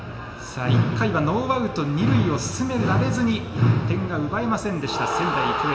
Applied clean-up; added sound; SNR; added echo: none; none; none; reverberation time 1.6 s.